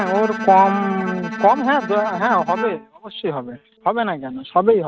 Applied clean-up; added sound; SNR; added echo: neural mask model RNNoise.